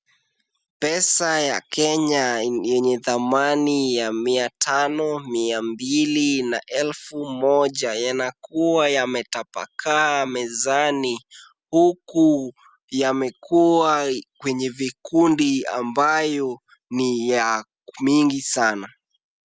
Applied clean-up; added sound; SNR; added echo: none; none; none; none.